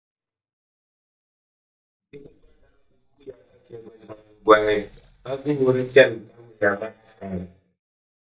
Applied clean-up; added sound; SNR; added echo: neural mask model DeepFilterNet 3.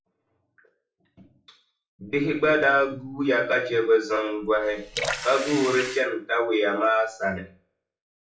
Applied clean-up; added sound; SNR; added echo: classical method WPE with log-MMSE.